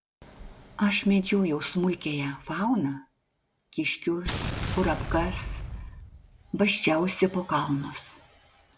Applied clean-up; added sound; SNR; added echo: none; Explosion; 6 dB; none.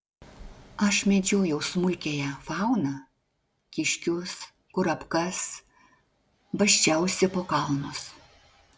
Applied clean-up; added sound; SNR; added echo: none; none; none; none.